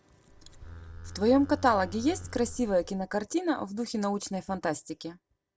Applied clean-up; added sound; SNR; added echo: none; Livestock, farm animals, working animals; 14 dB; none.